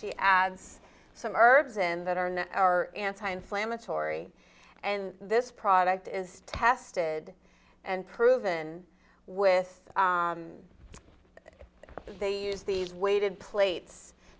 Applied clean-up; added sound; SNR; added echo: none; none; none; none.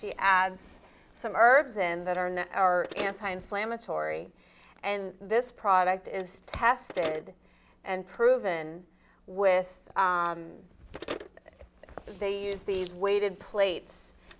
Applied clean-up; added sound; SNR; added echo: none; Telephone; 19 dB; none.